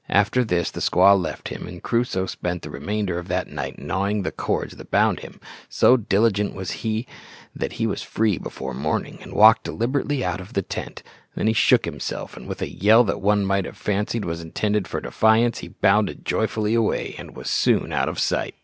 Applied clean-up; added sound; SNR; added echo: none; none; none; none.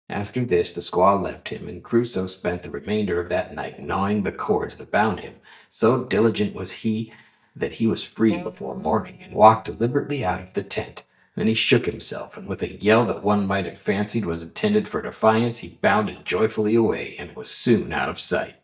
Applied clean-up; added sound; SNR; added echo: neural mask model DeepFilterNet 3.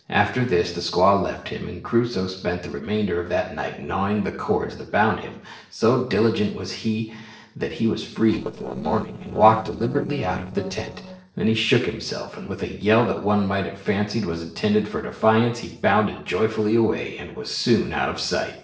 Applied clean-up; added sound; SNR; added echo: neural separator model SepFormer DNS4.